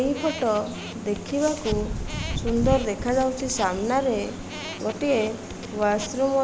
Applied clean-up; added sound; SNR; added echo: none; Squeak; 15 dB; none.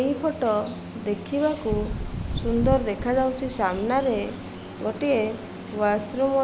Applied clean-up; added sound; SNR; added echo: none; none; none; none.